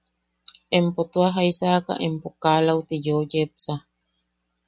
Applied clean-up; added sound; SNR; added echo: none; none; none; none.